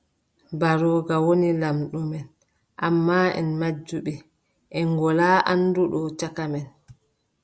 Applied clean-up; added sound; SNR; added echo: none; none; none; none.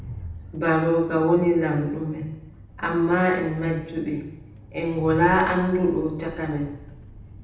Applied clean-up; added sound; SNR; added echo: none; Train; 17 dB; reverberation time 0.8 s.